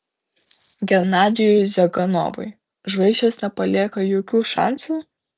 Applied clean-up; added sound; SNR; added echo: none; none; none; none.